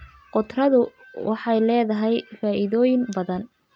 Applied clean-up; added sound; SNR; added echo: none; none; none; none.